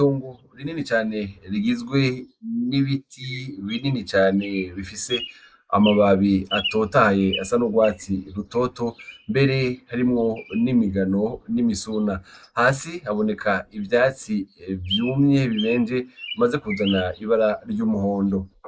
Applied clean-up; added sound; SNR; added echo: neural mask model Resemble Enhance denoiser.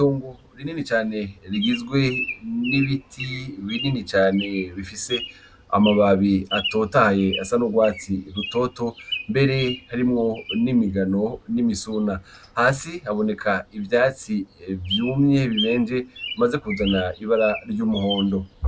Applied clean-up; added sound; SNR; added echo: none; Bird vocalization, bird call, bird song; 13 dB; none.